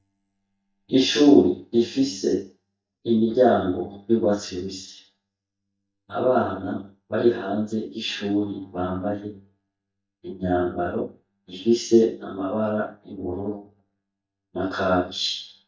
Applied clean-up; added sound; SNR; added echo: neural mask model DeepFilterNet 3.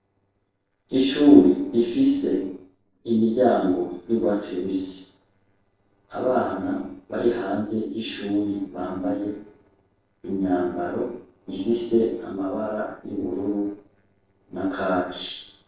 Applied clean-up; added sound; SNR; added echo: neural separator model SepFormer DNS4.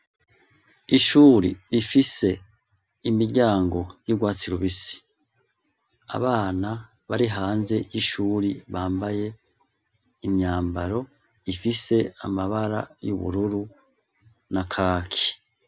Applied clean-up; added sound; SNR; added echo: none; none; none; none.